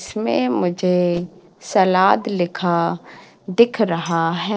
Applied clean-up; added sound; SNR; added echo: neural separator model SepFormer DNS4.